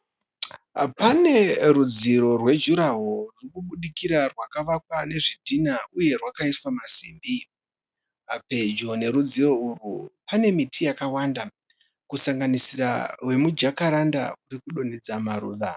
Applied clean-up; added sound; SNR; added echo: none; none; none; none.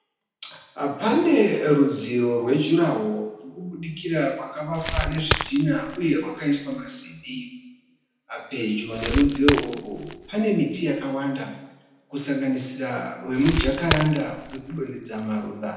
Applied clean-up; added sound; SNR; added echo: none; Crackle; 6 dB; reverberation time 0.9 s.